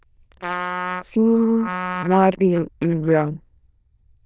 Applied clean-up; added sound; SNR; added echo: neural diffusion model UNIVERSE++.